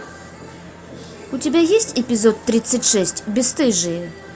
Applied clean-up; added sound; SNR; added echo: none; none; none; none.